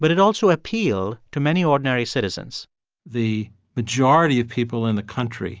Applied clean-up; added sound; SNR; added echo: none; none; none; none.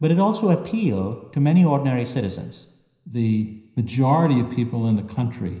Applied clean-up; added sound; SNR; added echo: none; none; none; reverberation time 0.9 s.